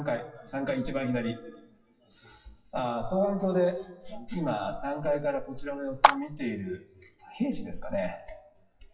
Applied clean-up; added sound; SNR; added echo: classical method WPE with log-MMSE.